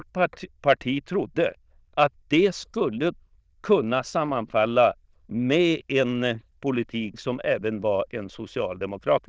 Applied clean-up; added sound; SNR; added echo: neural diffusion model UNIVERSE++.